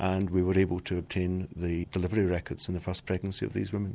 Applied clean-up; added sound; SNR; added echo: none; none; none; none.